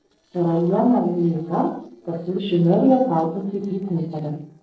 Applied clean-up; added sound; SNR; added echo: neural separator model SepFormer DNS4.